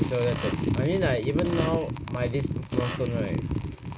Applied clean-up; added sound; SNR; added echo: none; Crackle + Fart; 13 dB; none.